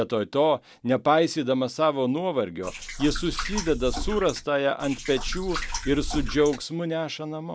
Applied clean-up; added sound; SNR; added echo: none; Liquid; 6 dB; none.